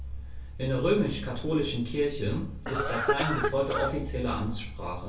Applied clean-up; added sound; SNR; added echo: none; Cough; 2 dB; reverberation time 0.3 s.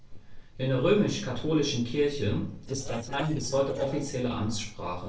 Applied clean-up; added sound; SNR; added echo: neural separator model SepFormer DNS4.